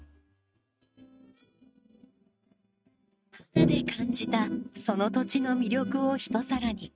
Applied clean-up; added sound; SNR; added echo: neural mask model RNNoise.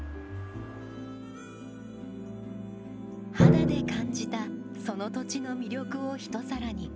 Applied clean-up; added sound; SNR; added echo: none; Drum; -4 dB; none.